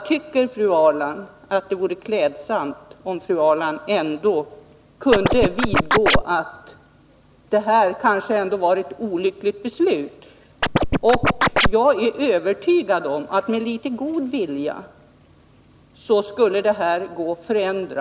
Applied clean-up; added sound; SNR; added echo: none; Scratching (performance technique); -3 dB; none.